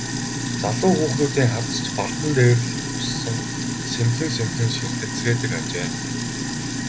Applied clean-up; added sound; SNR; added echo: none; Sink (filling or washing); 2 dB; none.